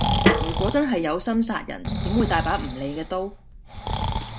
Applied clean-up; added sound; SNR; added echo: none; Breathing + Snare drum; 0 dB; none.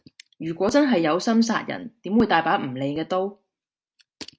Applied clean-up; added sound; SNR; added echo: none; none; none; none.